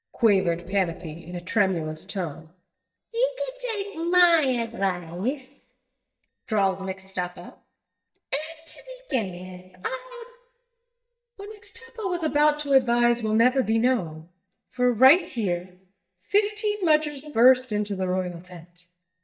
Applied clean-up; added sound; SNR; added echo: neural mask model DeepFilterNet 3.